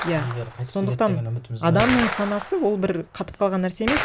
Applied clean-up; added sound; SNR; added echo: none; Gunshot, gunfire; 8 dB; none.